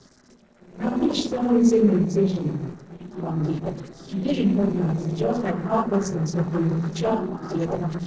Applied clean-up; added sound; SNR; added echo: neural separator model SepFormer DNS4.